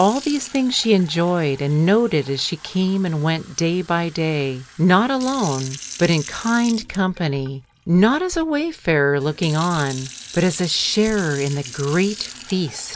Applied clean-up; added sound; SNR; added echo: none; Fill (with liquid) / Sink (filling or washing); 18 dB; none.